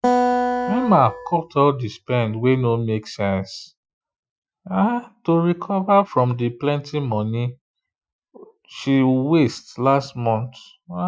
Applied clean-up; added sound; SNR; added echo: classical method Wiener filter.